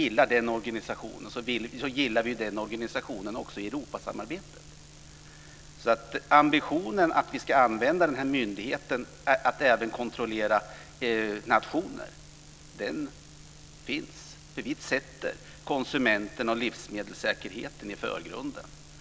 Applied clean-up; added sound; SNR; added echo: none; none; none; none.